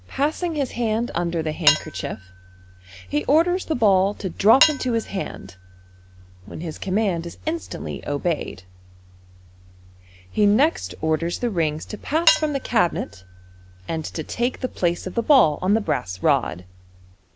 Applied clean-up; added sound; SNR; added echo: none; Cutlery, silverware / Dishes, pots, and pans; 7 dB; none.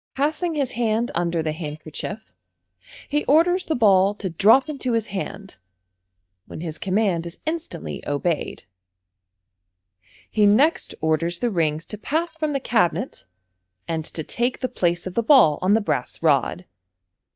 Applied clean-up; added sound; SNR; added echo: neural mask model DeepFilterNet 3.